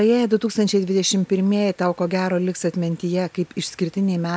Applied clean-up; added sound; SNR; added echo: none; none; none; none.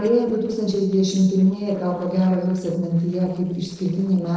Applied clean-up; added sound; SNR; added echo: neural separator model SepFormer DNS4.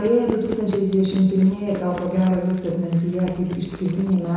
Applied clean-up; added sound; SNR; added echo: none; Chewing, mastication; 15 dB; reverberation time 1.0 s.